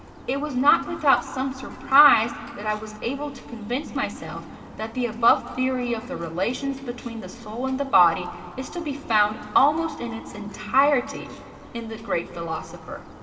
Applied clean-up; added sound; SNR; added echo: none; Bird; 19 dB; reverberation time 2.3 s.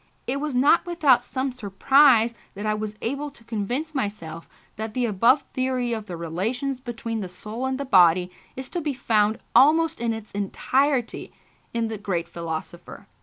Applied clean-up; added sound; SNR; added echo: none; none; none; none.